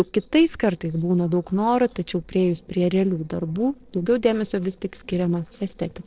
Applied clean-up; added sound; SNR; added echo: neural separator model SepFormer DNS4.